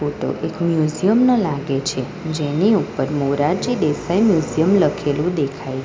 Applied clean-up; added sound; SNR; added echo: none; none; none; none.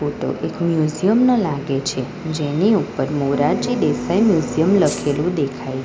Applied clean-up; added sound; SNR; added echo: none; Rattle (instrument) + Bass guitar; 13 dB; none.